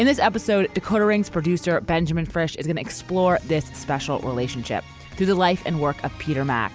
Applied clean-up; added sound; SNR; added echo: none; Accelerating, revving, vroom; 20 dB; none.